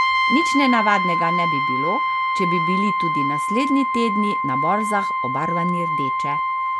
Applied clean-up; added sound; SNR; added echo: none; Brass instrument; -3 dB; none.